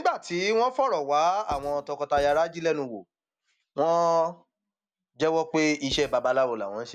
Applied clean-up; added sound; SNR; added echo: none; Writing; 19 dB; none.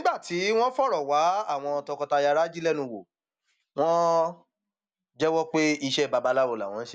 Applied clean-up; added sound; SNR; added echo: none; none; none; none.